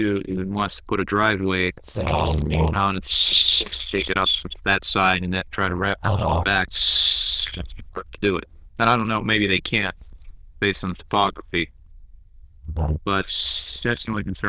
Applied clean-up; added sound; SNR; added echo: neural diffusion model UNIVERSE++.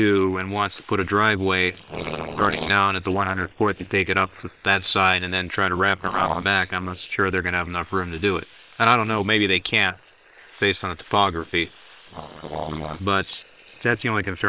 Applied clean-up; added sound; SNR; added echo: neural separator model SepFormer WHAM!.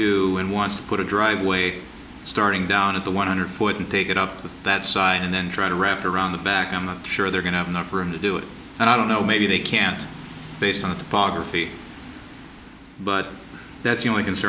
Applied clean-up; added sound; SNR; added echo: none; none; none; none.